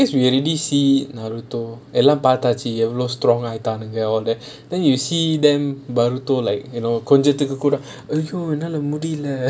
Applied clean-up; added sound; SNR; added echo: none; none; none; none.